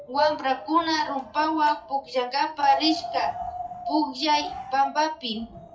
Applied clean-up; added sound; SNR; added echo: classical method WPE with log-MMSE.